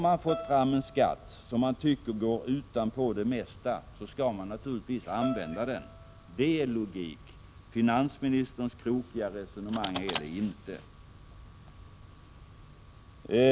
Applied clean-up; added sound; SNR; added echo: none; Bowed string instrument + Car; 13 dB; none.